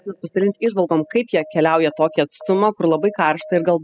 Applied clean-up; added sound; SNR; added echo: classical method spectral subtraction.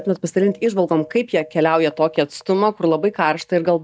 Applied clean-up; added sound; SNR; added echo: neural mask model DeepFilterNet 3.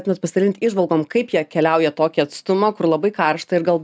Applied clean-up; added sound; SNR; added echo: none; none; none; none.